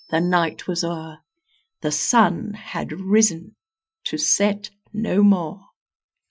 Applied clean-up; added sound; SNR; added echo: classical method Wiener filter.